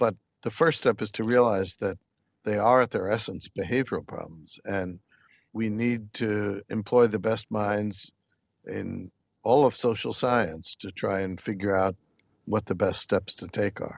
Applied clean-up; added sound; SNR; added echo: neural separator model SepFormer DNS4.